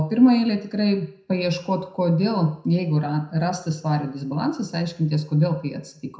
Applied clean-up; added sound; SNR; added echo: none; none; none; reverberation time 0.5 s.